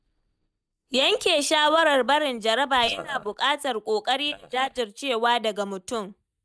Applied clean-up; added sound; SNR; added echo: neural mask model DeepFilterNet 3.